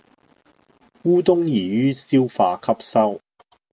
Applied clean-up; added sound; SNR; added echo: none; none; none; none.